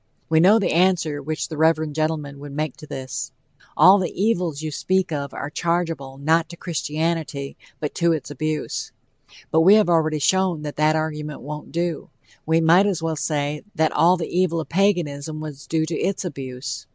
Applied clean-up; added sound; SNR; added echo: none; none; none; none.